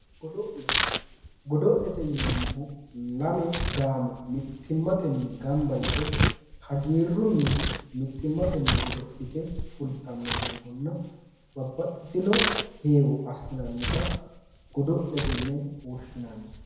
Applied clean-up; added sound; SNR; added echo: none; Tearing; 3 dB; reverberation time 1.0 s.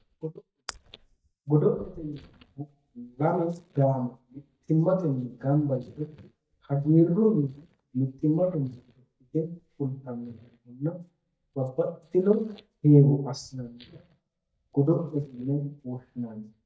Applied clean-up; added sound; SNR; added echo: neural mask model DeepFilterNet 3.